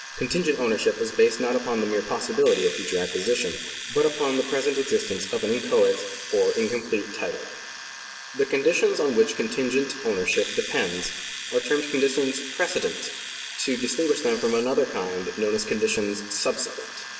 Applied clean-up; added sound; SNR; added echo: none; Domestic sounds, home sounds; 10 dB; reverberation time 1.6 s.